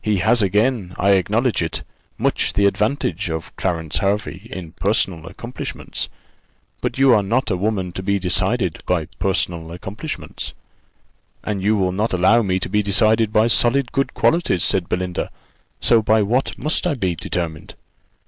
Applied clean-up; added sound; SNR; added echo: neural mask model Resemble Enhance denoiser.